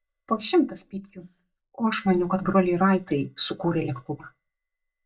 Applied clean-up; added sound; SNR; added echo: neural mask model DeepFilterNet 3.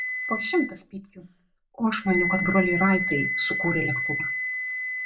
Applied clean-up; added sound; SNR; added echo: none; Wind instrument, woodwind instrument; 3 dB; reverberation time 0.2 s.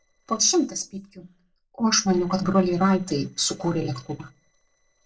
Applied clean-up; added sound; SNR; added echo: neural separator model SepFormer DNS4.